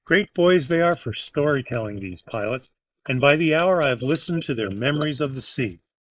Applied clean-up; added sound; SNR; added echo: neural mask model Resemble Enhance denoiser.